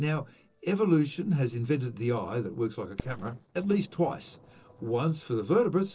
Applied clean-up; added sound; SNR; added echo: neural separator model SepFormer DNS4.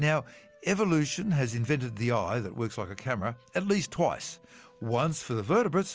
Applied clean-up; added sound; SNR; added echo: none; none; none; none.